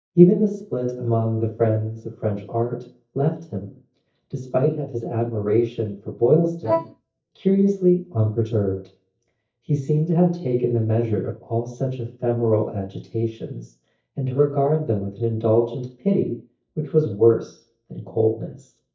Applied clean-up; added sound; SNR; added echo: neural mask model DeepFilterNet 3.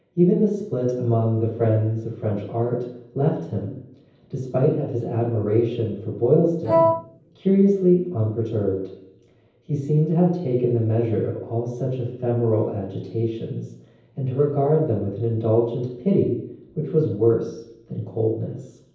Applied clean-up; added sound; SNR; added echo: none; Wind instrument, woodwind instrument; -2 dB; reverberation time 0.9 s.